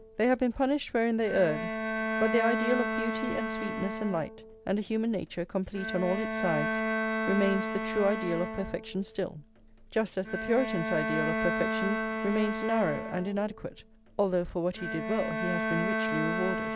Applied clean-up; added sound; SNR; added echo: none; Bowed string instrument; 3 dB; none.